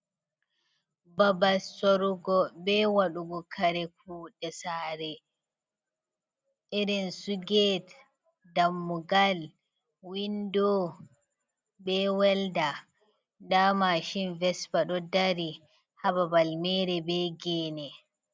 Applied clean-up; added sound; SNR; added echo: none; none; none; none.